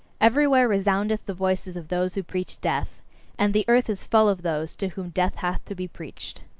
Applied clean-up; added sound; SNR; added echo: none; none; none; none.